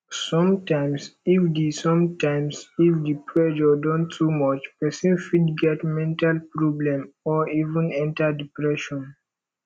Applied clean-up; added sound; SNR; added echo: none; none; none; none.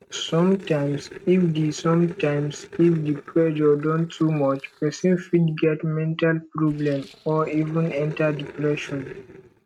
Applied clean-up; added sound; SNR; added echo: neural mask model RNNoise.